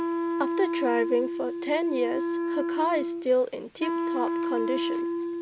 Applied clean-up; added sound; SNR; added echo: none; Wind instrument, woodwind instrument; 0 dB; none.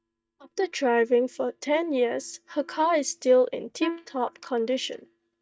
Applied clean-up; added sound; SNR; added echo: neural mask model DeepFilterNet 3.